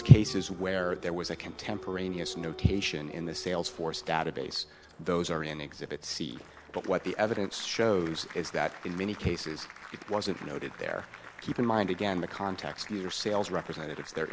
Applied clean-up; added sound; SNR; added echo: none; Applause; 16 dB; none.